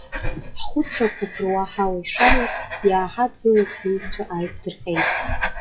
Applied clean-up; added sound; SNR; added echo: classical method WPE with log-MMSE.